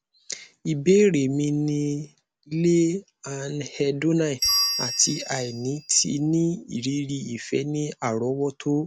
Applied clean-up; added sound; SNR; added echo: none; Bell; 4 dB; none.